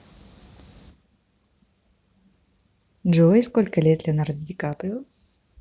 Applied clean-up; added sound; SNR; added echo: none; none; none; none.